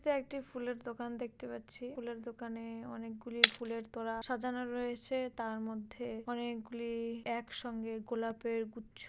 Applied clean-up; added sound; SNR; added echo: none; Shatter; -1 dB; none.